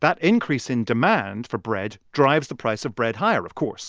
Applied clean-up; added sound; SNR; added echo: none; none; none; none.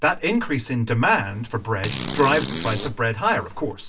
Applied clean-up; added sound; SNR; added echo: none; Fart; 9 dB; reverberation time 0.2 s.